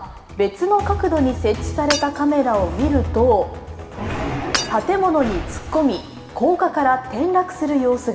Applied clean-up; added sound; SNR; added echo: none; Shatter / Hammer; 10 dB; reverberation time 1.5 s.